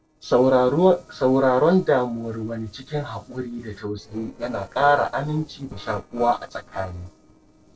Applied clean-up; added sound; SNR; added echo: neural separator model SepFormer DNS4.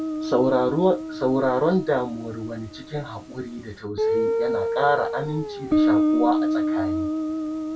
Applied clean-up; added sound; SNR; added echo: none; Guitar; 0 dB; reverberation time 0.2 s.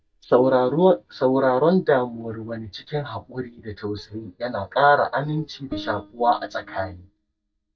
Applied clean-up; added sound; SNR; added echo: neural mask model DeepFilterNet 3.